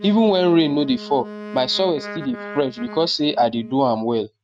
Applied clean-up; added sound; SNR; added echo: neural mask model RNNoise.